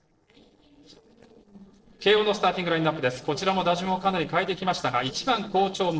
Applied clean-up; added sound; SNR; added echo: neural separator model SepFormer DNS4.